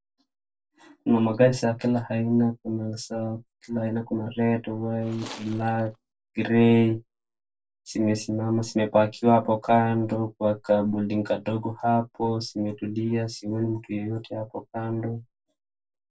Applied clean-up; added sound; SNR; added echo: neural separator model SepFormer DNS4.